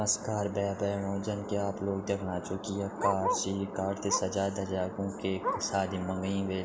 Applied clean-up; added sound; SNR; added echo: none; Bark; 9 dB; none.